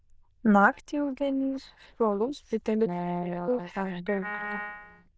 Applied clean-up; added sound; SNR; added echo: neural diffusion model UNIVERSE++.